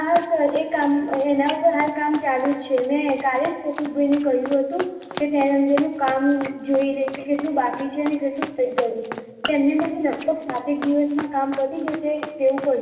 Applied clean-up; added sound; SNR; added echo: none; Run; 14 dB; reverberation time 2.0 s.